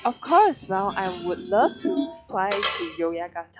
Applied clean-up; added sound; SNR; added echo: classical method log-MMSE.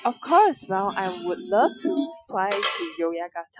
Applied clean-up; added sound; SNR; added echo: classical method Wiener filter.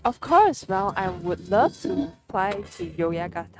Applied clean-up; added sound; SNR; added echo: neural mask model RNNoise.